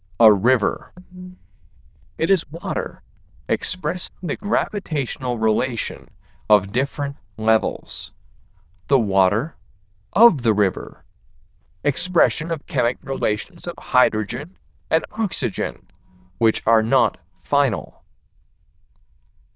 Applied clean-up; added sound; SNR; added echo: neural diffusion model UNIVERSE++.